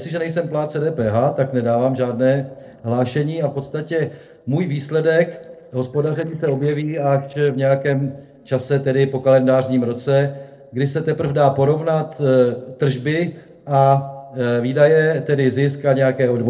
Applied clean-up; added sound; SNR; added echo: neural separator model SepFormer DNS4.